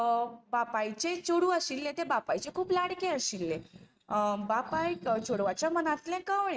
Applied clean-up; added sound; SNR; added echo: neural mask model RNNoise.